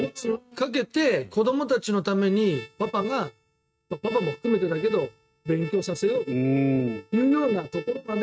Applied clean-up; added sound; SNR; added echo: neural mask model RNNoise.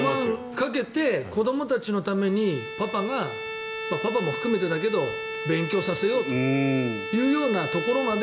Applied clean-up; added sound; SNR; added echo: none; Bowed string instrument; 8 dB; none.